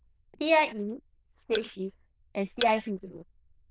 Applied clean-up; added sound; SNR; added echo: neural diffusion model UNIVERSE++.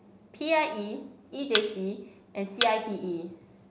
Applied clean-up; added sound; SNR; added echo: none; Thump, thud; 4 dB; none.